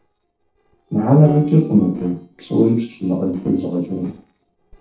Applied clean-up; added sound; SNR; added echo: neural separator model SepFormer DNS4.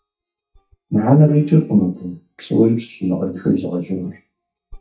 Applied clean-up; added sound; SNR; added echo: neural mask model DeepFilterNet 3.